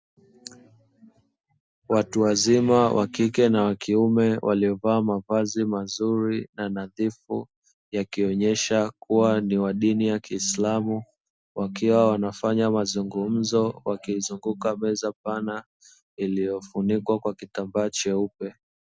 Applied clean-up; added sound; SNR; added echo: none; none; none; none.